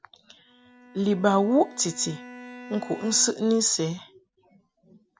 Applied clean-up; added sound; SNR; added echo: none; Bowed string instrument; 19 dB; none.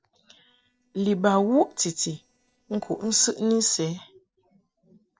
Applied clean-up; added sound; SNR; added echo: neural separator model SepFormer DNS4.